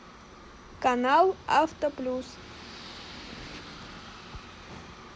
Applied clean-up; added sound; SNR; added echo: none; Aircraft; 16 dB; none.